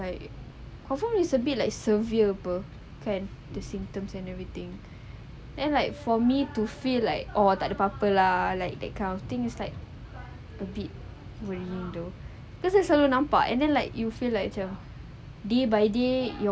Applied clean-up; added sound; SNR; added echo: none; none; none; none.